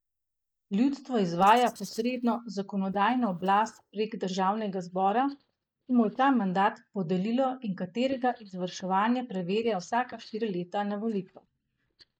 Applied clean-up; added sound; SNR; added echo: neural mask model DeepFilterNet 3.